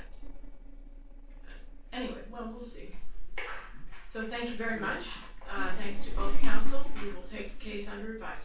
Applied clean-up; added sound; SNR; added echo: neural separator model SepFormer DNS4.